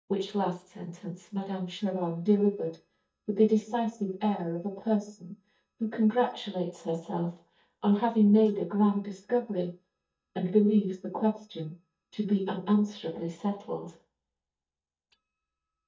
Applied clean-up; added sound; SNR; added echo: neural mask model DeepFilterNet 3.